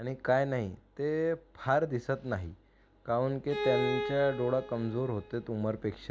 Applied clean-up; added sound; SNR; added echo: none; Bowed string instrument; 5 dB; none.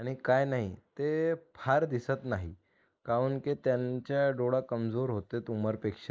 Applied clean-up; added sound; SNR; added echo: neural mask model Resemble Enhance denoiser.